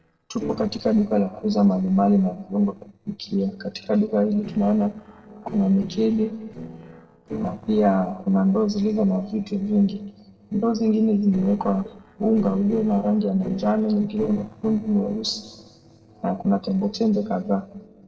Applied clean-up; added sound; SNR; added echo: neural separator model SepFormer DNS4.